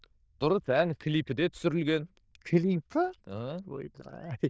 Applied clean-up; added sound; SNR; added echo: neural diffusion model UNIVERSE++.